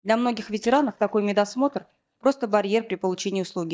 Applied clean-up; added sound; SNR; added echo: neural mask model DeepFilterNet 3.